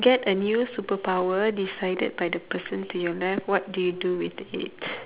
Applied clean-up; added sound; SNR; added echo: none; none; none; none.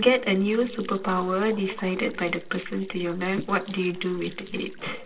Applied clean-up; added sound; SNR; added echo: neural separator model SepFormer DNS4.